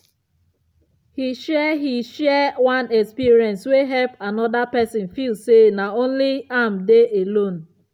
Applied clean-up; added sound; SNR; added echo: none; none; none; none.